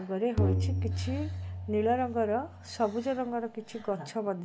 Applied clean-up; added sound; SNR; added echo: none; Tabla; 2 dB; none.